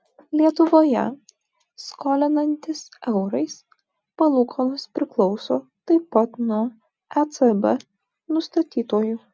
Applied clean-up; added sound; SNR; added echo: none; none; none; none.